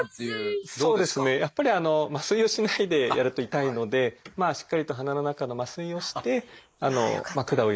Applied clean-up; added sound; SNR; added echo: neural mask model Resemble Enhance denoiser.